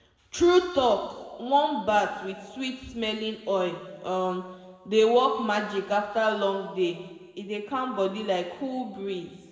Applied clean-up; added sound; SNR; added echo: none; none; none; reverberation time 1.5 s.